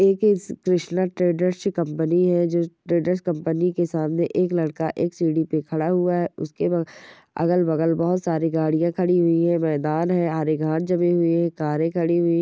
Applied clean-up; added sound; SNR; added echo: none; none; none; none.